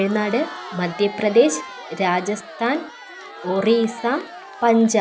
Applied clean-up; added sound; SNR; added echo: none; Crowd; 15 dB; none.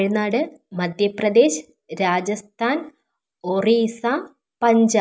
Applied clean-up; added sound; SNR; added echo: none; none; none; none.